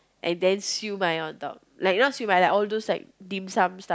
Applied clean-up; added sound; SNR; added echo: none; none; none; none.